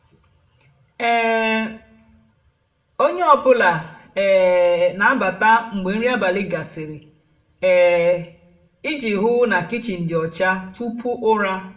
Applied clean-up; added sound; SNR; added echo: none; none; none; reverberation time 0.5 s.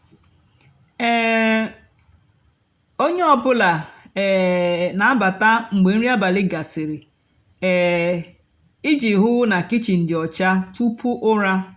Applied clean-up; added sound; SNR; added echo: none; none; none; none.